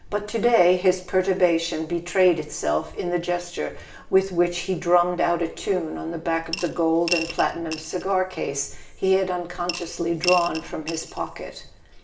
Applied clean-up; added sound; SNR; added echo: none; Coin (dropping) / Glass; 11 dB; reverberation time 0.6 s.